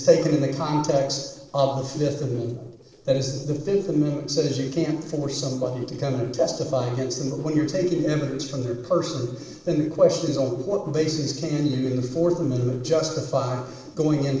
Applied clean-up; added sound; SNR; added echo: neural separator model SepFormer DNS4.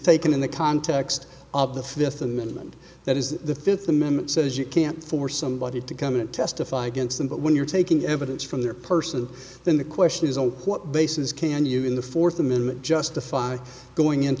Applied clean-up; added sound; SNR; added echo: none; none; none; none.